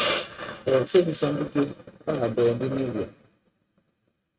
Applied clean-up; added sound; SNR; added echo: neural mask model RNNoise.